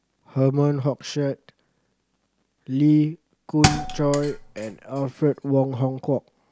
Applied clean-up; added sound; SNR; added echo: none; Thump, thud; 6 dB; none.